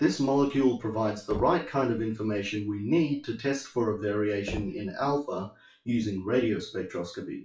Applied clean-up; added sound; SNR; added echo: classical method WPE with log-MMSE.